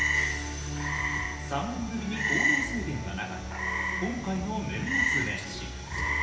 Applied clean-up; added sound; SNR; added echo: none; Frog; -2 dB; reverberation time 0.9 s.